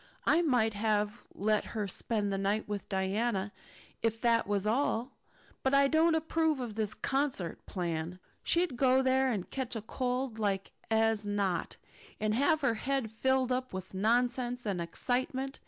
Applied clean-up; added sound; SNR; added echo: none; none; none; none.